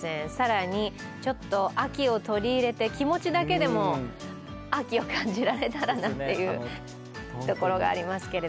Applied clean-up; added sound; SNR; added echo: none; none; none; none.